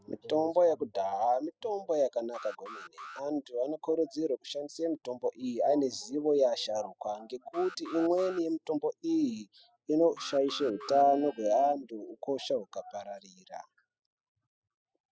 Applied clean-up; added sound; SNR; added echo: classical method spectral subtraction.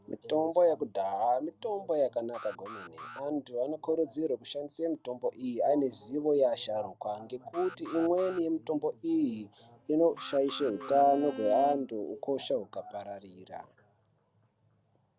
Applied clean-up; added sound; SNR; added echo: none; Alarm + Bowed string instrument; 15 dB; none.